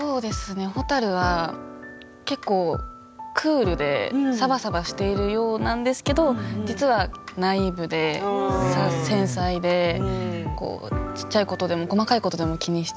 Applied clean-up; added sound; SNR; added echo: none; none; none; none.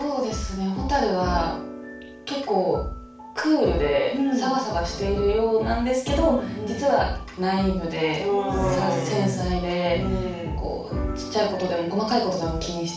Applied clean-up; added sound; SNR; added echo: none; none; none; reverberation time 0.4 s.